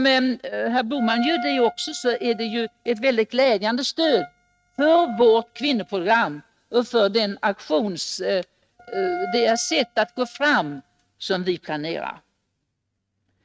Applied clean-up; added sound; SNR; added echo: neural mask model RNNoise.